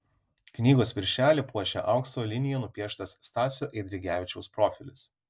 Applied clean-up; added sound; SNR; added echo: none; none; none; none.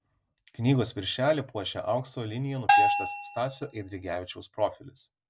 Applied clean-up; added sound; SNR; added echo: none; Bell; -4 dB; none.